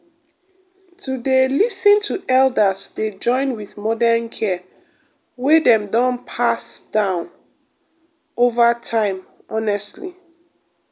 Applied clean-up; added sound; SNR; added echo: none; none; none; none.